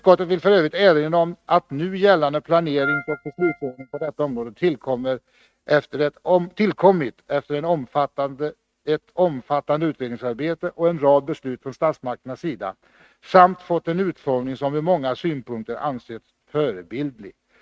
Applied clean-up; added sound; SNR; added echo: neural mask model RNNoise.